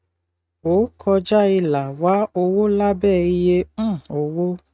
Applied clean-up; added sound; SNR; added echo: neural mask model RNNoise.